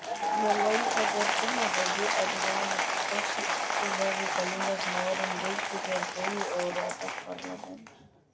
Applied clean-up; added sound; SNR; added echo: none; Applause / Crowd; -4 dB; none.